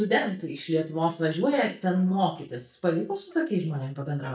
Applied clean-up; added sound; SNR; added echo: neural mask model DeepFilterNet 3.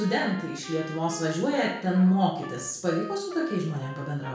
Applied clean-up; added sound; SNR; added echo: none; Trumpet; 16 dB; reverberation time 0.5 s.